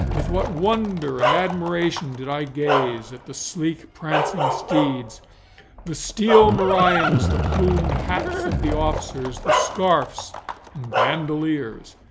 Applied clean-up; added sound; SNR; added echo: none; Livestock, farm animals, working animals + Bark; 1 dB; none.